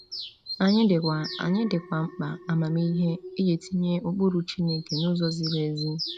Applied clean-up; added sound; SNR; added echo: none; Alarm + Bird vocalization, bird call, bird song; 13 dB; none.